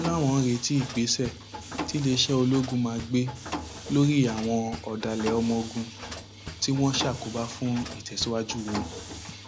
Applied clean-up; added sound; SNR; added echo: none; Mechanisms; 10 dB; none.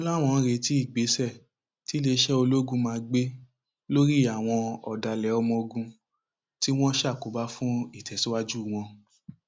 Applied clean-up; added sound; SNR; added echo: none; none; none; none.